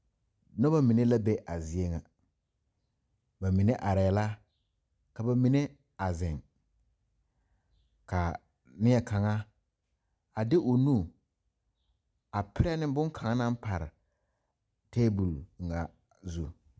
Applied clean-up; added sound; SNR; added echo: none; none; none; none.